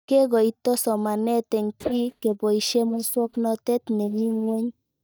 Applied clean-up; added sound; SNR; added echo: neural mask model DeepFilterNet 3.